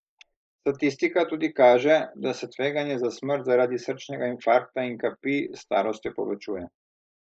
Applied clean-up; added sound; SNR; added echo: neural mask model Resemble Enhance denoiser.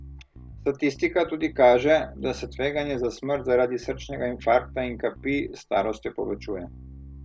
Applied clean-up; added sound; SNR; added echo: none; Bass guitar; 18 dB; none.